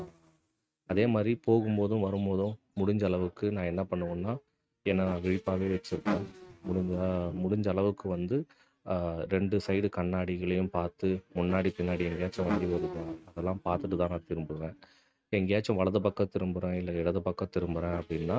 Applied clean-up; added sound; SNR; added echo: neural mask model RNNoise.